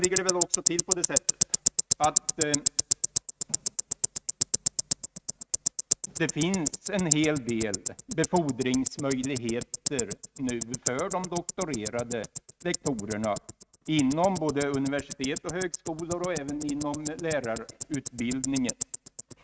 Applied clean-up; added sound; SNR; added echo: neural mask model RNNoise.